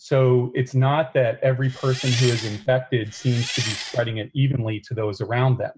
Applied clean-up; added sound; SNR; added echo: none; Engine; 10 dB; none.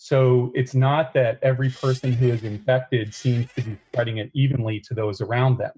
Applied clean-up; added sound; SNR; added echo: neural mask model RNNoise.